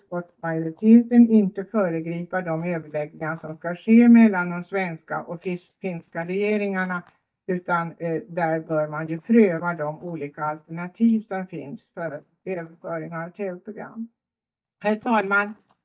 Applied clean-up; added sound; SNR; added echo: neural mask model DeepFilterNet 3.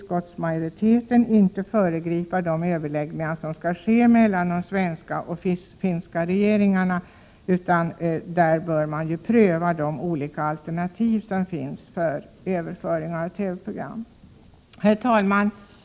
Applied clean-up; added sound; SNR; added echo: none; none; none; none.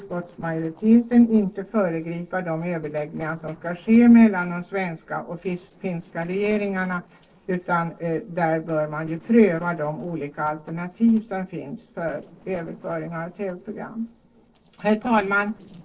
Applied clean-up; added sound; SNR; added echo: neural separator model SepFormer DNS4.